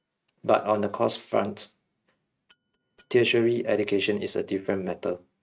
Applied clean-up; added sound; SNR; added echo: neural mask model RNNoise.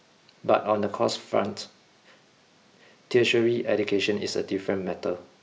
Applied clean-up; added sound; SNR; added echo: none; none; none; none.